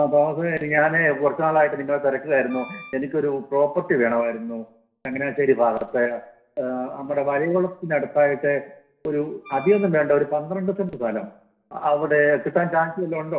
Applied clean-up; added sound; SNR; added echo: none; Wind instrument, woodwind instrument; 19 dB; reverberation time 0.6 s.